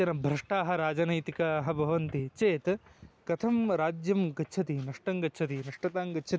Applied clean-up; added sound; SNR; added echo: none; none; none; none.